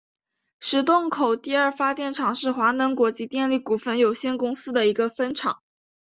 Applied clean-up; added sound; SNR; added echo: none; none; none; none.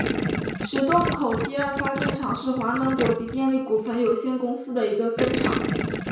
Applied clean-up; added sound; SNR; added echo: none; Gurgling; 3 dB; reverberation time 0.6 s.